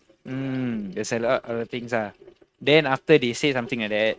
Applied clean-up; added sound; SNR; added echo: neural mask model RNNoise.